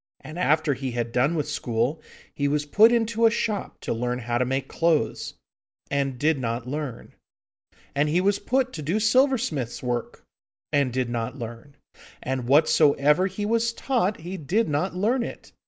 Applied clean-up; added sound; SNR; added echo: none; none; none; none.